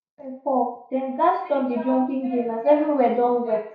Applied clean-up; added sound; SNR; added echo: none; none; none; reverberation time 0.6 s.